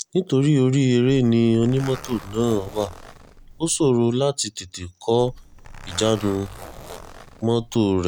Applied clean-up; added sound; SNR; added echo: none; Zipper (clothing); 17 dB; none.